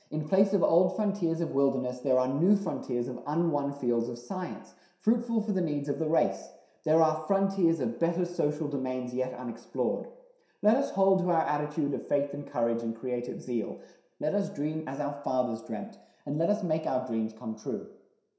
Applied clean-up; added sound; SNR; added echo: none; none; none; reverberation time 0.7 s.